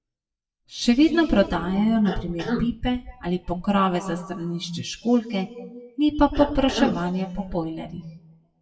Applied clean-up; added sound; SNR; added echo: classical method WPE with log-MMSE.